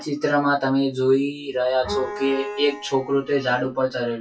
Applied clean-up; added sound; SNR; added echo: classical method WPE with log-MMSE.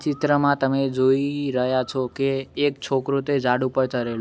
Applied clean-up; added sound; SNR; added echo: none; none; none; none.